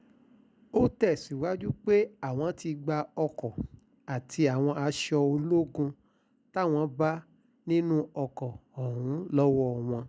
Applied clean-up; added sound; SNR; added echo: none; none; none; none.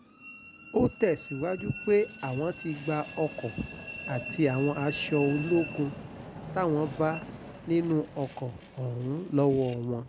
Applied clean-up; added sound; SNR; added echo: none; Train; 12 dB; none.